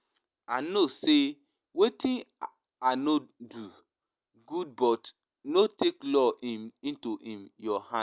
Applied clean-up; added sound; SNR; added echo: none; none; none; none.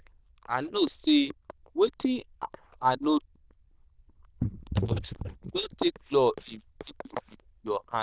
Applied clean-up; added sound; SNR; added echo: neural diffusion model UNIVERSE++.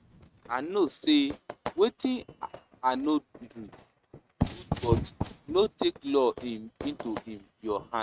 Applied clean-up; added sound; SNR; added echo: neural mask model RNNoise.